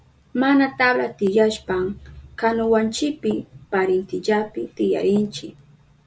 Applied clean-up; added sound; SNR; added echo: none; Tap; 19 dB; none.